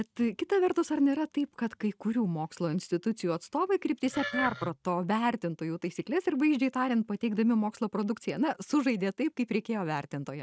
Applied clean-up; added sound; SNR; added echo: neural mask model RNNoise.